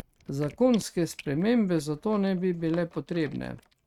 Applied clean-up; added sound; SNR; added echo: neural mask model RNNoise.